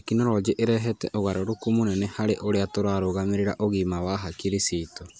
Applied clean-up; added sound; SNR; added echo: none; none; none; none.